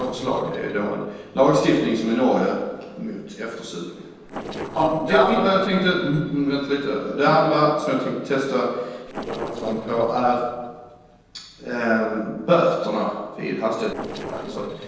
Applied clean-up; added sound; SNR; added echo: neural separator model SepFormer DNS4.